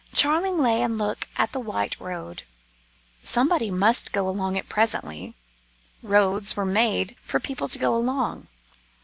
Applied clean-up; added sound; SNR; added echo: none; none; none; none.